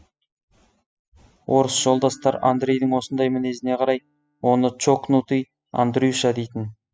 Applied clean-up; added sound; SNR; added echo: classical method spectral subtraction.